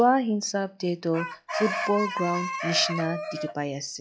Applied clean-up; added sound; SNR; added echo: classical method log-MMSE.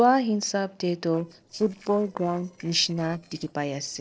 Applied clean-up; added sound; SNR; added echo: neural separator model SepFormer DNS4.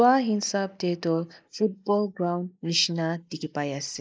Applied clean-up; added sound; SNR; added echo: neural mask model Resemble Enhance denoiser.